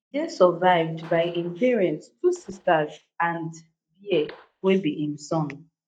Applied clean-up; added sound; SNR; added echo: neural mask model DeepFilterNet 3.